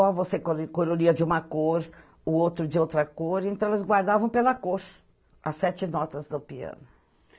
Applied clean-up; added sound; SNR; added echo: none; none; none; none.